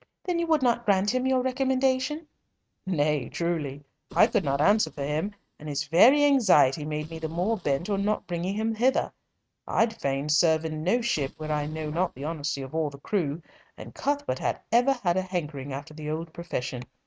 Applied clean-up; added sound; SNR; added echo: neural mask model RNNoise.